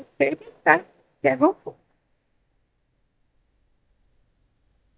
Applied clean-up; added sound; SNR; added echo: neural mask model DeepFilterNet 3.